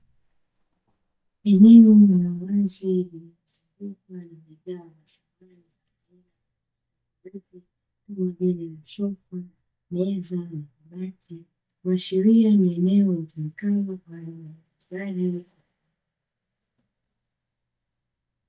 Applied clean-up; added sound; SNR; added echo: neural mask model DeepFilterNet 3.